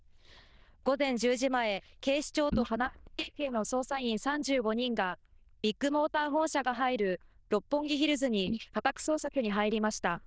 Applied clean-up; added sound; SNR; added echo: neural diffusion model UNIVERSE++.